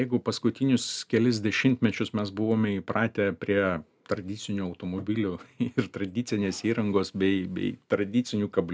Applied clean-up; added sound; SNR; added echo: none; none; none; none.